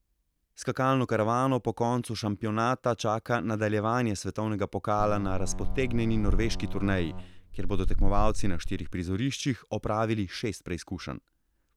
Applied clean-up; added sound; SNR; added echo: none; Boat, Water vehicle; -3 dB; none.